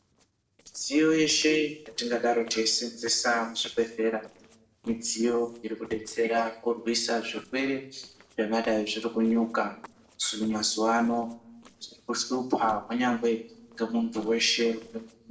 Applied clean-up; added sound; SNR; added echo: neural separator model SepFormer DNS4.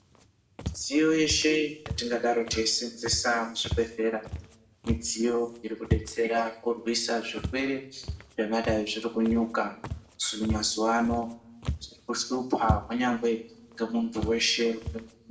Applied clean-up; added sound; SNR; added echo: none; Walk, footsteps; 9 dB; reverberation time 0.5 s.